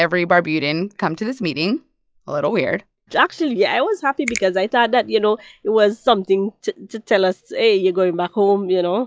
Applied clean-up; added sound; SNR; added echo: classical method log-MMSE.